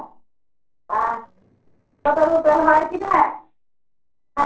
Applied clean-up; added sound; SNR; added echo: neural separator model SepFormer DNS4.